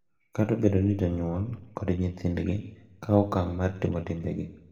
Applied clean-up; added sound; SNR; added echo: none; none; none; reverberation time 0.8 s.